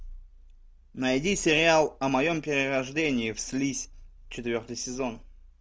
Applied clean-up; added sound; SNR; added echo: none; Purr; 20 dB; none.